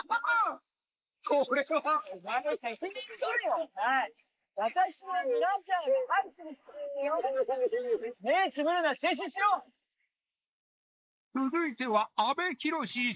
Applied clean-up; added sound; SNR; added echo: neural mask model Resemble Enhance denoiser.